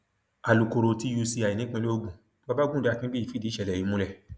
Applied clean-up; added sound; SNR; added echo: none; none; none; none.